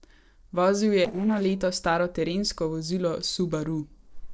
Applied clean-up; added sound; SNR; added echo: neural separator model SepFormer DNS4.